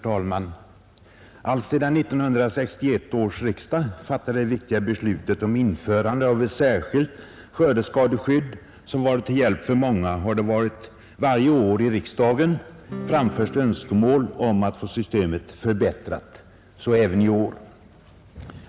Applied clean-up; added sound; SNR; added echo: none; Acoustic guitar / Strum; 13 dB; none.